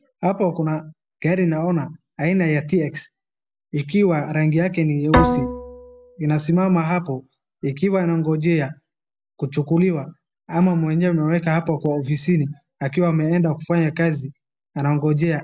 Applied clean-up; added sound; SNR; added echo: none; Bowed string instrument; 3 dB; none.